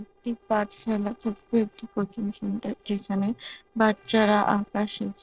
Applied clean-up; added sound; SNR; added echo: neural separator model SepFormer DNS4.